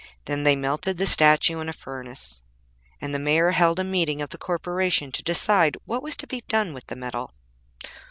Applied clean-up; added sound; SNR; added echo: none; none; none; none.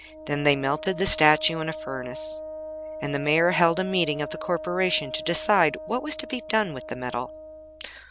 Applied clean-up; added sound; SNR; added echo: none; Wind instrument, woodwind instrument; 12 dB; none.